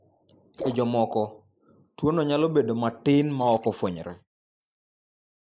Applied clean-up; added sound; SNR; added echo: neural mask model Resemble Enhance denoiser.